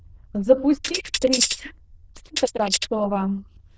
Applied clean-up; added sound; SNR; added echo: neural diffusion model UNIVERSE++.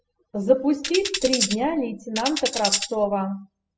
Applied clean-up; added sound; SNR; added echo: classical method spectral subtraction.